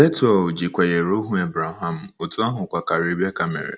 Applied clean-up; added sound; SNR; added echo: none; none; none; none.